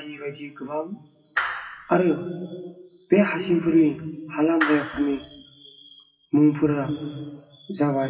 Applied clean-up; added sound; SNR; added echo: classical method WPE with log-MMSE.